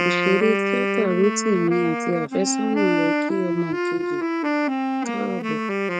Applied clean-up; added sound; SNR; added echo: neural mask model RNNoise.